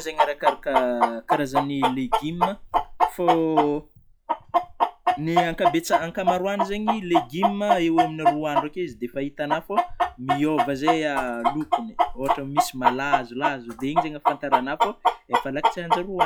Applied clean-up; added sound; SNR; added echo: classical method log-MMSE.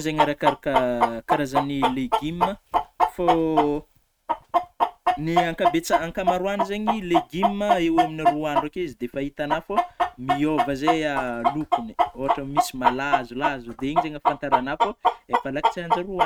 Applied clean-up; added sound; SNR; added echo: neural mask model RNNoise.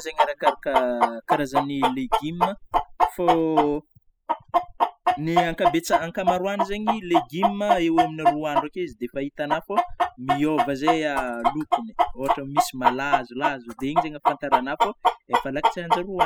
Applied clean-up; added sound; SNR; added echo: classical method spectral subtraction.